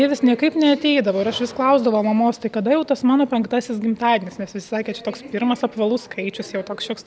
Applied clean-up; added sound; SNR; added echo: none; none; none; none.